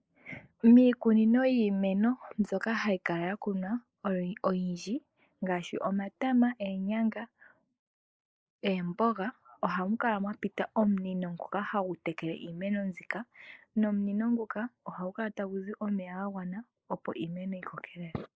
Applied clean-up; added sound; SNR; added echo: neural mask model Resemble Enhance denoiser.